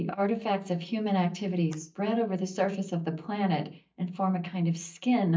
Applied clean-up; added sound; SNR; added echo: neural mask model DeepFilterNet 3.